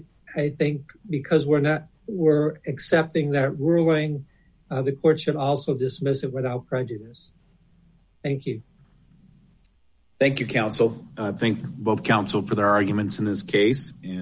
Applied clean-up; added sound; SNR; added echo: none; none; none; none.